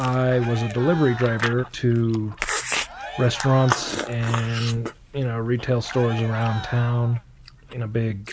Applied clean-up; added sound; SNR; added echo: none; Chewing, mastication + Cheering; 9 dB; none.